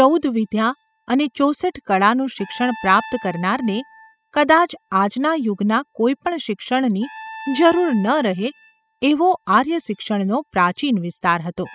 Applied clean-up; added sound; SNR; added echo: classical method spectral subtraction.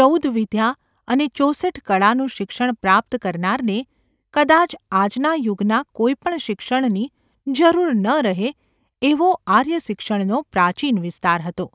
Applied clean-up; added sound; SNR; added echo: none; none; none; none.